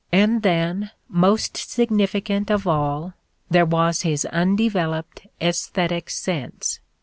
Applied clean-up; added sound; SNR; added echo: none; none; none; none.